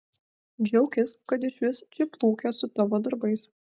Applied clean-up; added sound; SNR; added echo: none; none; none; none.